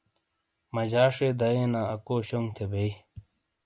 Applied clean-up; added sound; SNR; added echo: none; none; none; none.